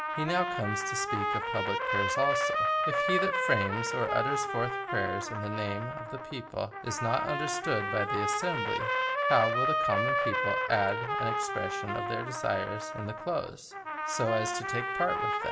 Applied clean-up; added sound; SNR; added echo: none; Trumpet; -2 dB; reverberation time 0.3 s.